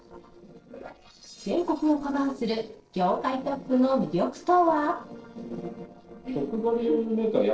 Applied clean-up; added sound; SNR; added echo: neural separator model SepFormer DNS4.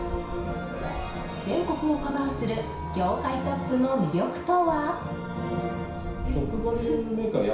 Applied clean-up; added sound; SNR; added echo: none; Rain; 11 dB; reverberation time 0.6 s.